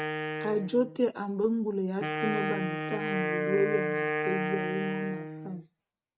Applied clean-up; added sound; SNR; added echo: neural mask model RNNoise.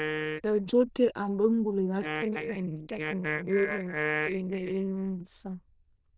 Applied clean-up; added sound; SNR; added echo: neural diffusion model UNIVERSE++.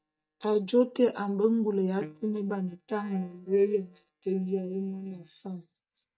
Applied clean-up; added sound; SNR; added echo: neural mask model DeepFilterNet 3.